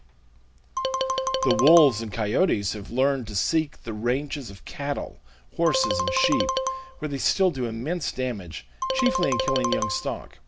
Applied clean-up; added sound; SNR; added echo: none; Marimba, xylophone; 1 dB; none.